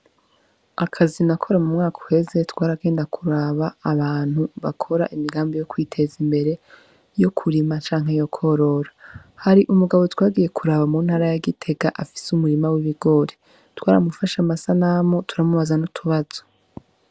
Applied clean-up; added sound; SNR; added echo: none; none; none; none.